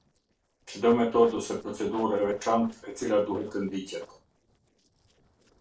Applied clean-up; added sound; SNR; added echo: neural separator model SepFormer DNS4.